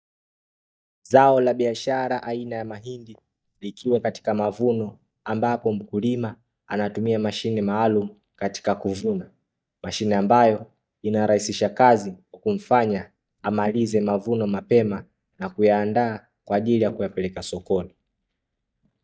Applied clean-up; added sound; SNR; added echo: neural mask model DeepFilterNet 3.